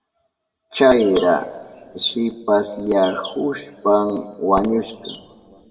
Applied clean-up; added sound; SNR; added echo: none; none; none; reverberation time 1.4 s.